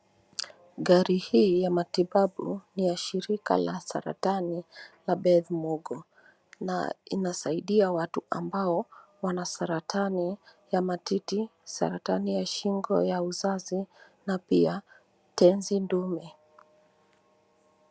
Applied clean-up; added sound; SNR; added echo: none; none; none; none.